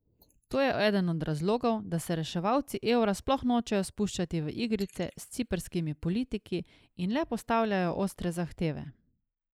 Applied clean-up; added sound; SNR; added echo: neural mask model Resemble Enhance denoiser.